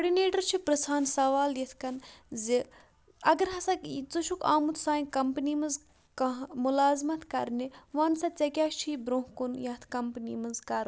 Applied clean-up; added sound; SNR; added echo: none; none; none; none.